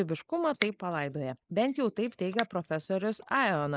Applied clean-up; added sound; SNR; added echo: neural mask model Resemble Enhance denoiser.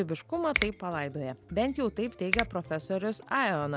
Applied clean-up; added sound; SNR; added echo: none; Finger snapping; 6 dB; none.